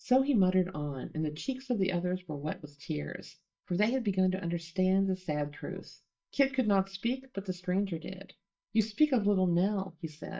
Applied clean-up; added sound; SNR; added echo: neural mask model DeepFilterNet 3.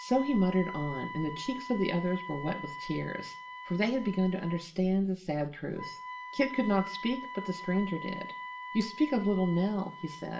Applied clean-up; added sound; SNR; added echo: none; Wind instrument, woodwind instrument; 12 dB; reverberation time 0.4 s.